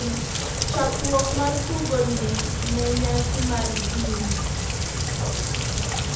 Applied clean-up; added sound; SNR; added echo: none; Rain; -4 dB; reverberation time 0.7 s.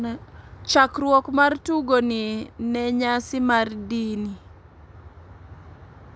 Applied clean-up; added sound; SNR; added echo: none; none; none; none.